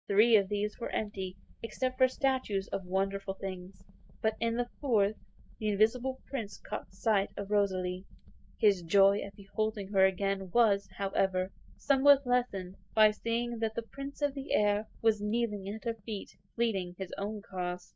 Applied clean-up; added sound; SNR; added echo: neural mask model DeepFilterNet 3.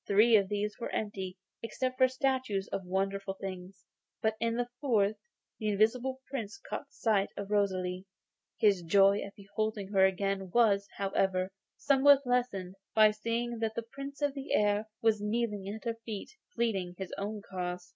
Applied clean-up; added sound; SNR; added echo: none; none; none; none.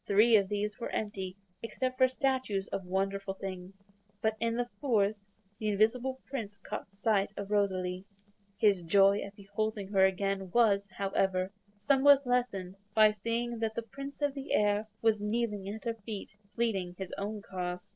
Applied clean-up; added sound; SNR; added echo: neural separator model SepFormer DNS4.